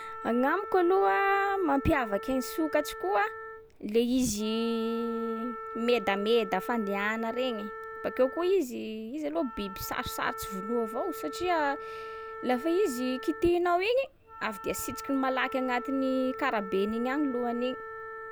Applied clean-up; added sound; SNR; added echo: none; Wind instrument, woodwind instrument; 11 dB; none.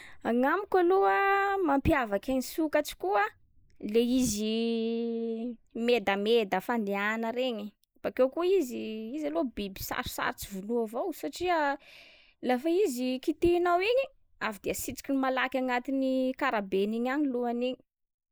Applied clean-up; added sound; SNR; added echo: neural mask model Resemble Enhance denoiser.